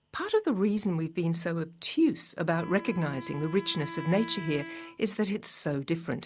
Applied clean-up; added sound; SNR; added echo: none; Wind instrument, woodwind instrument; 14 dB; none.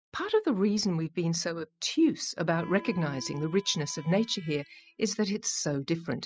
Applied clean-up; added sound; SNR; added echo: classical method spectral subtraction.